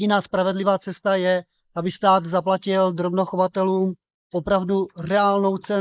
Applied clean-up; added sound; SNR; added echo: neural mask model Resemble Enhance denoiser.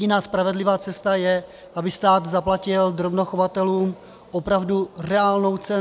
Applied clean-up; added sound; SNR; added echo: none; none; none; none.